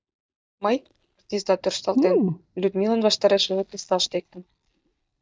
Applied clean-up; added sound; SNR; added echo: neural mask model DeepFilterNet 3.